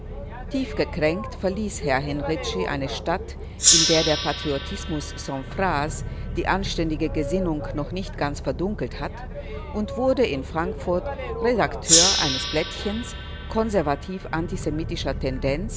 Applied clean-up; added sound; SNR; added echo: none; Gong + Boat, Water vehicle; 1 dB; none.